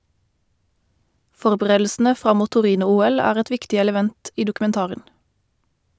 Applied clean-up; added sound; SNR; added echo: none; none; none; none.